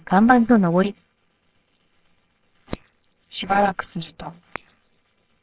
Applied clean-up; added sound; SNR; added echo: neural separator model SepFormer WHAMR!.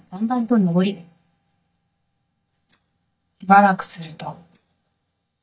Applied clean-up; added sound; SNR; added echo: neural mask model DeepFilterNet 3.